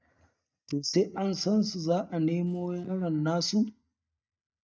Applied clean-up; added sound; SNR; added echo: neural mask model DeepFilterNet 3.